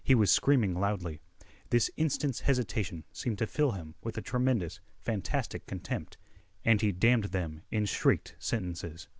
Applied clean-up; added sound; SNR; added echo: none; none; none; none.